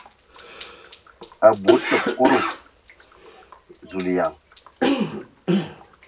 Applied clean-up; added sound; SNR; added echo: none; Cough; 1 dB; reverberation time 0.4 s.